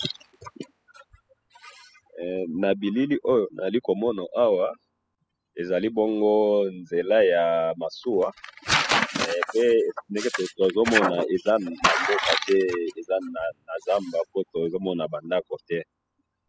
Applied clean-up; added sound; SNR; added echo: classical method spectral subtraction.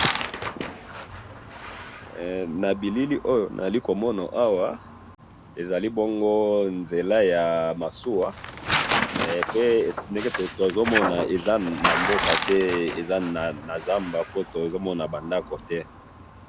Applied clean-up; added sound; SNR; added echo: none; Tearing; 6 dB; none.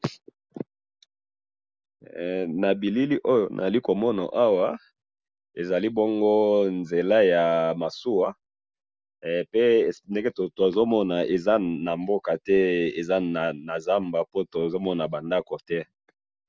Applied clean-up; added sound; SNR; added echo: none; none; none; none.